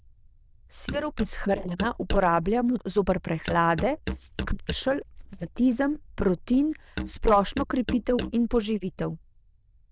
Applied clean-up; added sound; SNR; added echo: neural diffusion model UNIVERSE++.